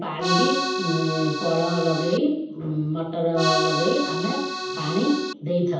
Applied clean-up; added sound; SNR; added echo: none; Accordion; 2 dB; reverberation time 0.8 s.